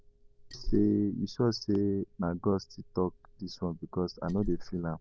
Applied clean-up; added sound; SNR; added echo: none; Liquid; 10 dB; none.